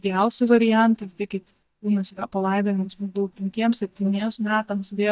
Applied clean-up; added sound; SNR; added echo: neural mask model DeepFilterNet 3.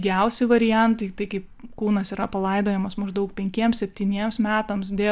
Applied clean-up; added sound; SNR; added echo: none; none; none; none.